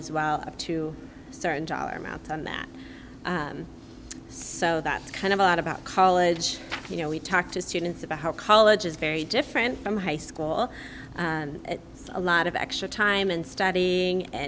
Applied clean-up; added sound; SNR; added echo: none; none; none; none.